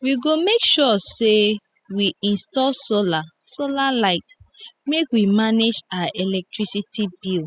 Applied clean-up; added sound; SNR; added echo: classical method spectral subtraction.